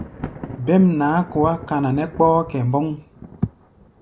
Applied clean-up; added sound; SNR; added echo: none; Thunder; 16 dB; none.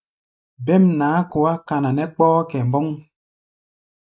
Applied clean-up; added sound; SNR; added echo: neural mask model Resemble Enhance denoiser.